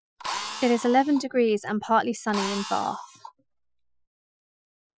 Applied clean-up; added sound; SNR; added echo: classical method Wiener filter.